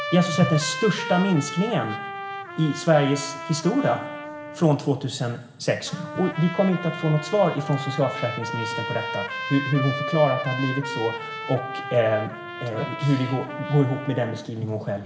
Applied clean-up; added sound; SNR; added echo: none; Trumpet; 8 dB; reverberation time 0.6 s.